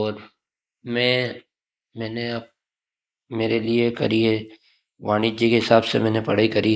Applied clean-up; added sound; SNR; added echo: neural mask model Resemble Enhance denoiser.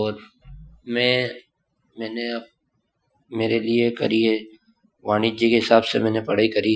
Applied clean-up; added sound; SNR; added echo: classical method Wiener filter.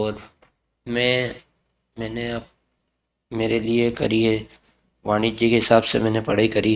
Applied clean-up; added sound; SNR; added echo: neural mask model RNNoise.